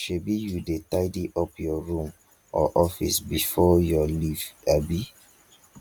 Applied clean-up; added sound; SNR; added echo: none; none; none; none.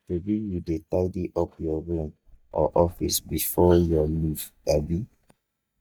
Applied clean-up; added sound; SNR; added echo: neural mask model DeepFilterNet 3.